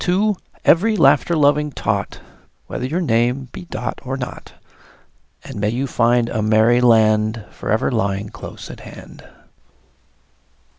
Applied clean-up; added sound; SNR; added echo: none; none; none; none.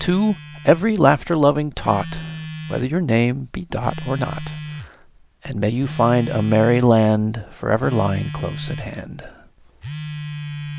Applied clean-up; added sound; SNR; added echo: none; Telephone; 12 dB; none.